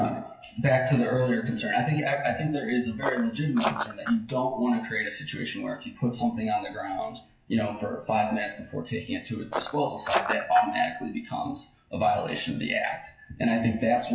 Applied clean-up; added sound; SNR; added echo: classical method WPE with log-MMSE.